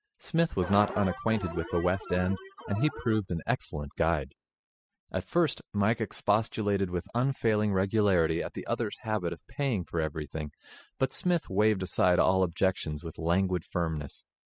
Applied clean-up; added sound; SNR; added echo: classical method spectral subtraction.